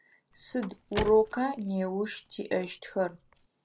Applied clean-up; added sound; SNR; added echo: none; Car; 12 dB; none.